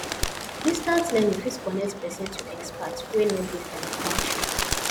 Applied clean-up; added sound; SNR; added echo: none; Bird; 3 dB; none.